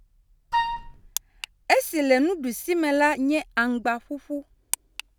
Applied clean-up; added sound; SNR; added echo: none; Wind instrument, woodwind instrument; 2 dB; none.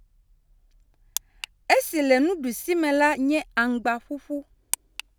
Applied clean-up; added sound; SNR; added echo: none; none; none; none.